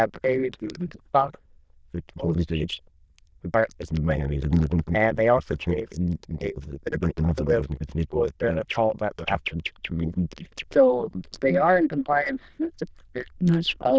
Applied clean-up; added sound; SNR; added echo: neural diffusion model UNIVERSE++.